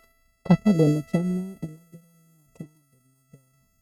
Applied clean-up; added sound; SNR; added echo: neural mask model RNNoise.